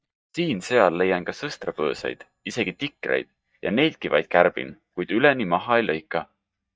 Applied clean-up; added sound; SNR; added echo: neural mask model DeepFilterNet 3.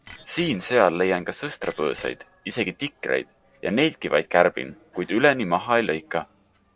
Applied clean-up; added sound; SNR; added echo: none; Bicycle bell; 19 dB; none.